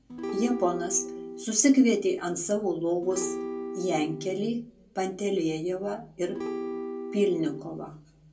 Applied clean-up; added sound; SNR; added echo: none; Acoustic guitar / Strum; 7 dB; reverberation time 0.2 s.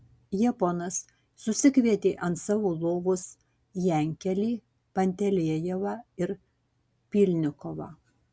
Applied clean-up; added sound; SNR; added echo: none; none; none; none.